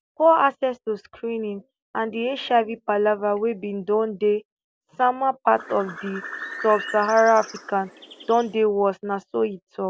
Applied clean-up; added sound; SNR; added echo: none; Bird; 13 dB; none.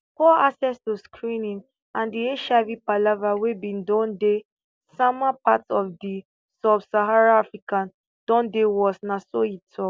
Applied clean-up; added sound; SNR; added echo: none; none; none; none.